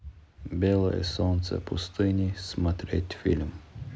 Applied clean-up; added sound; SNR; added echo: none; none; none; none.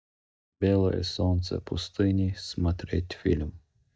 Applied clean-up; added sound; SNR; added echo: neural mask model DeepFilterNet 3.